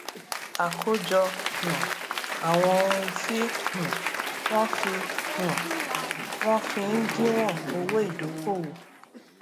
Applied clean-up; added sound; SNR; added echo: none; Applause / Crowd; 3 dB; none.